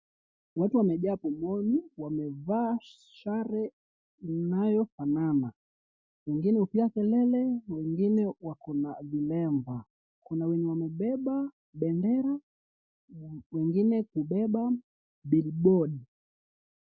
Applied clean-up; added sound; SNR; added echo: none; none; none; none.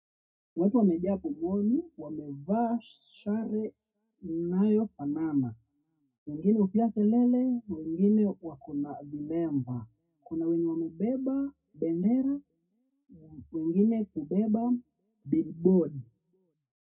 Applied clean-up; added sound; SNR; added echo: none; none; none; reverberation time 0.2 s.